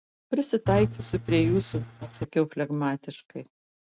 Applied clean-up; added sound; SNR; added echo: neural mask model RNNoise.